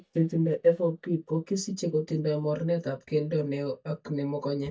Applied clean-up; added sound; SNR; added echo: neural mask model DeepFilterNet 3.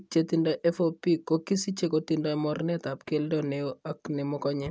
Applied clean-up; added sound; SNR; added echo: none; none; none; none.